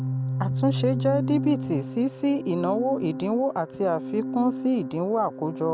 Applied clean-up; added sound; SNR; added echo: none; Organ; 5 dB; none.